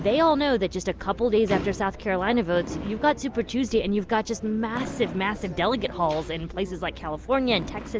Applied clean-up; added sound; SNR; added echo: none; Fireworks; 17 dB; none.